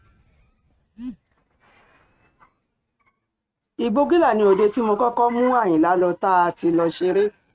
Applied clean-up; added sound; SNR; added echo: neural mask model RNNoise.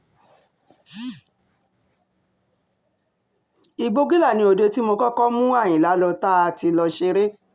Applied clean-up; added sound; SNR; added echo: none; none; none; none.